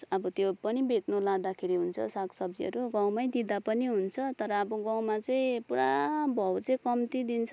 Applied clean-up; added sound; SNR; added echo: none; none; none; none.